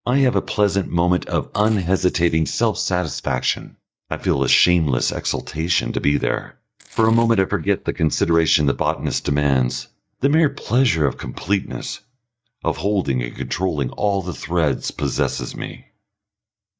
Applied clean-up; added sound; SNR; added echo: neural mask model DeepFilterNet 3.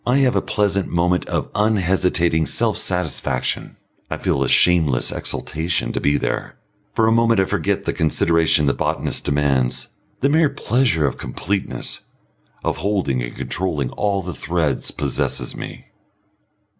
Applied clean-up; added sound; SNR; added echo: none; none; none; none.